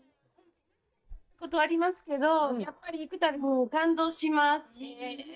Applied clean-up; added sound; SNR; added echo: neural mask model DeepFilterNet 3.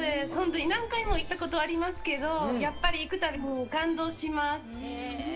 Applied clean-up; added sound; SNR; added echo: none; Growling; 9 dB; none.